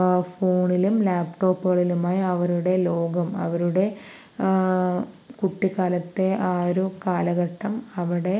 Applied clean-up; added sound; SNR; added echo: none; none; none; none.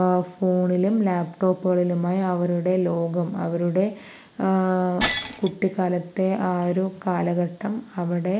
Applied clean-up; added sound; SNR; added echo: none; Shatter; 12 dB; none.